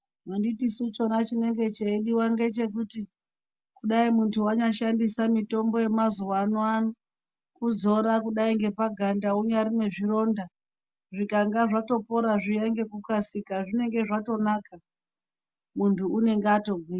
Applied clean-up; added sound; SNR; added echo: none; none; none; none.